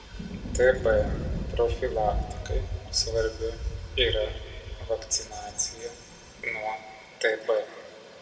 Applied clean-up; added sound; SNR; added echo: none; Thunder; 5 dB; reverberation time 2.1 s.